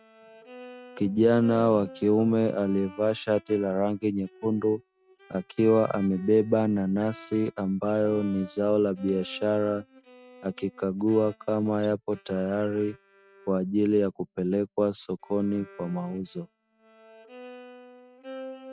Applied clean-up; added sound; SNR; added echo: neural mask model RNNoise.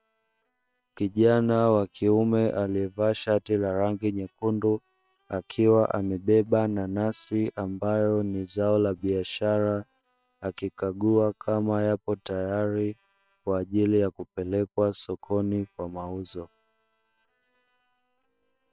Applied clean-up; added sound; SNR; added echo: neural separator model SepFormer WHAM!.